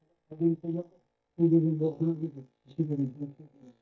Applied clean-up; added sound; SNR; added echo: neural mask model DeepFilterNet 3.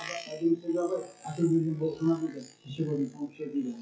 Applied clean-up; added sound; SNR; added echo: classical method WPE with log-MMSE.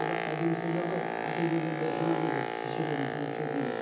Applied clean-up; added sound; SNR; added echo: none; Boat, Water vehicle; 0 dB; reverberation time 0.6 s.